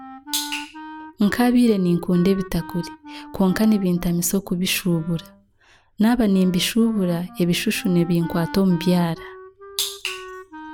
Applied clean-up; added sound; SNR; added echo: none; Wind instrument, woodwind instrument; 18 dB; none.